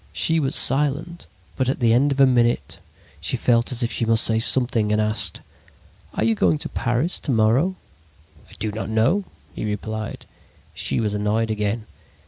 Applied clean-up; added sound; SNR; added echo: none; none; none; none.